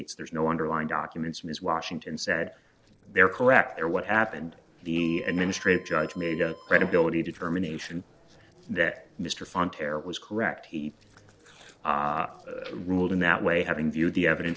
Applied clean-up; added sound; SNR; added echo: neural separator model SepFormer DNS4.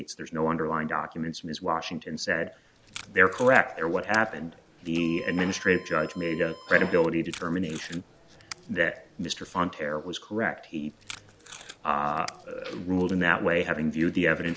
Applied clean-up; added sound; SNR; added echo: none; Packing tape, duct tape + Printer; 20 dB; none.